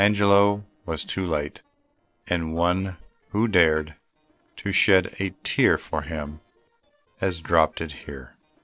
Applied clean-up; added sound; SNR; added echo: neural separator model SepFormer DNS4.